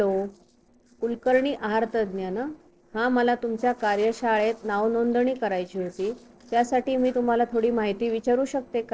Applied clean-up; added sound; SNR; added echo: neural separator model SepFormer DNS4.